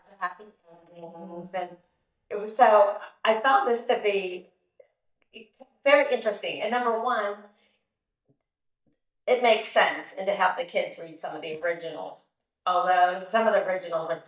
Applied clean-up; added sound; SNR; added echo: neural mask model DeepFilterNet 3.